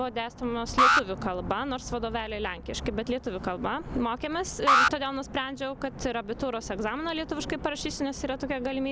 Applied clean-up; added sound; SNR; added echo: none; Alarm; -3 dB; none.